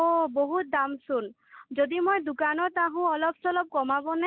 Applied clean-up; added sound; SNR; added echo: none; none; none; none.